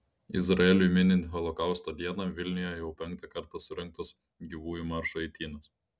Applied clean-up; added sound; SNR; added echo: none; none; none; none.